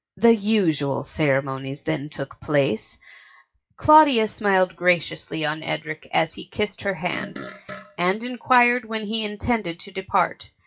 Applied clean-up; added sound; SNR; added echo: classical method WPE with log-MMSE.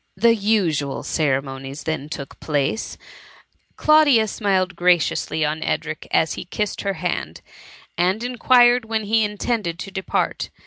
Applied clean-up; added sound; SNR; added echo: none; none; none; none.